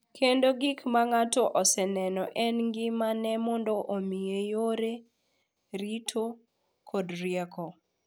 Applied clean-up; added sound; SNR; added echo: none; none; none; none.